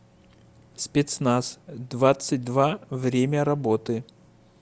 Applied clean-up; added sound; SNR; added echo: none; none; none; none.